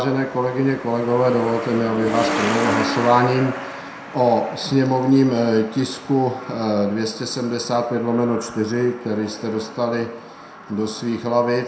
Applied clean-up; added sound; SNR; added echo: none; Truck; 10 dB; reverberation time 0.5 s.